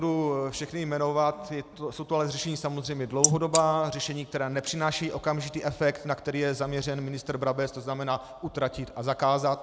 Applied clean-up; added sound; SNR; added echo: neural mask model Resemble Enhance denoiser.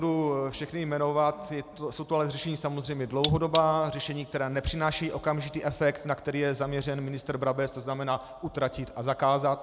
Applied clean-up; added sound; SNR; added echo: none; Cutlery, silverware; -3 dB; none.